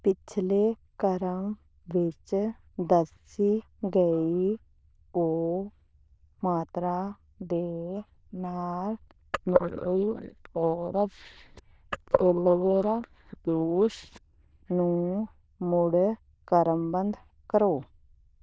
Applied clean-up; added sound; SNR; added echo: neural diffusion model UNIVERSE++.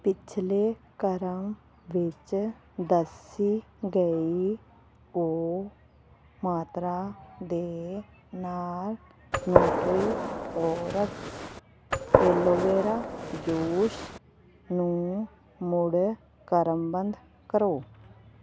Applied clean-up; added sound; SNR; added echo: none; Gunshot, gunfire; -1 dB; none.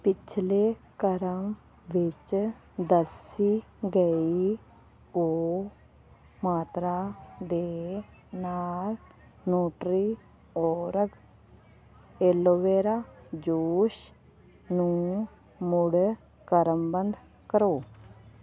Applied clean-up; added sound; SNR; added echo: none; none; none; none.